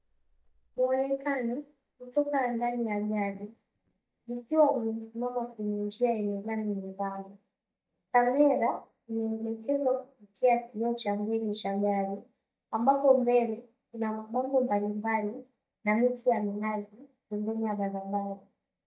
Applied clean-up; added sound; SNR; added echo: neural mask model DeepFilterNet 3.